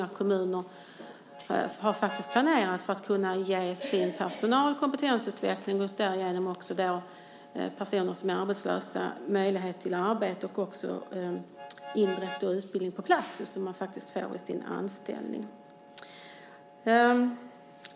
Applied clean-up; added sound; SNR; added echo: none; Harmonica; 19 dB; none.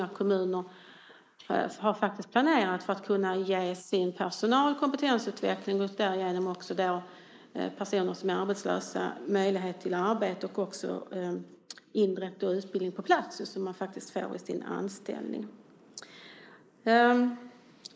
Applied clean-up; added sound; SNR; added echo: neural mask model Resemble Enhance denoiser.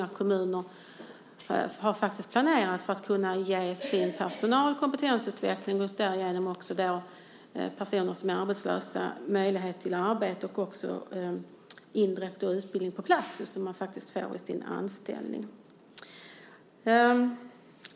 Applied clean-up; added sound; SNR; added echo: none; none; none; none.